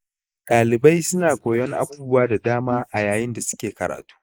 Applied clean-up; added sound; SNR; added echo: neural mask model Resemble Enhance denoiser.